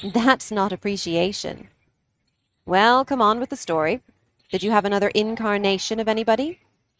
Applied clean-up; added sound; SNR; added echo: neural mask model RNNoise.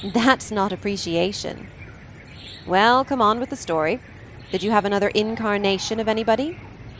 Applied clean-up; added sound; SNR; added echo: none; Cricket / Chicken, rooster; 17 dB; none.